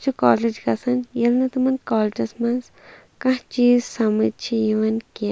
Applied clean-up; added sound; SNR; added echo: none; none; none; none.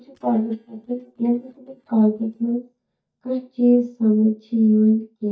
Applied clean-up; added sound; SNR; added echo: neural mask model DeepFilterNet 3.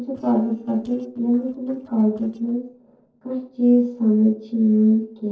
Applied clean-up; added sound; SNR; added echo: neural separator model SepFormer DNS4.